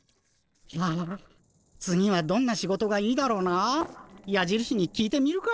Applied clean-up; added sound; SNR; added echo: neural separator model SepFormer DNS4.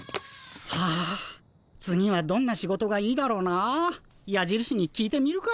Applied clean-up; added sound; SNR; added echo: none; none; none; none.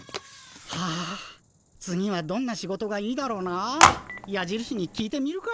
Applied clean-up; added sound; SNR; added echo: none; Telephone; -5 dB; none.